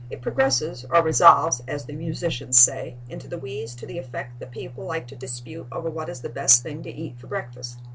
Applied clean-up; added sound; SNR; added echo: none; none; none; none.